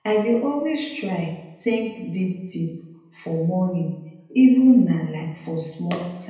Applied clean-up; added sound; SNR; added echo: none; none; none; reverberation time 0.8 s.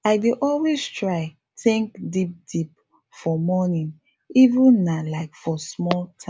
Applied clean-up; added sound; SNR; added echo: none; none; none; none.